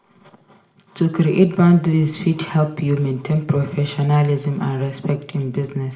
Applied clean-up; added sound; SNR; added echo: none; none; none; reverberation time 0.6 s.